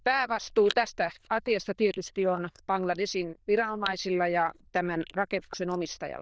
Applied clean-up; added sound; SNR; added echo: neural diffusion model UNIVERSE++.